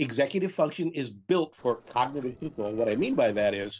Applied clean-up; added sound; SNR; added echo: neural separator model SepFormer DNS4.